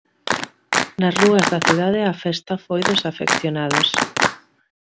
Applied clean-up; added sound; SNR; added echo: none; Clapping; 1 dB; none.